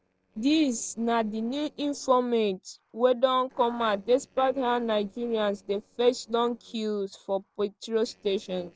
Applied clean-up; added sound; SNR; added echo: neural separator model SepFormer DNS4.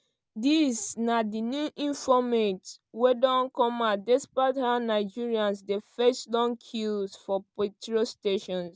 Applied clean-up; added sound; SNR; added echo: none; none; none; none.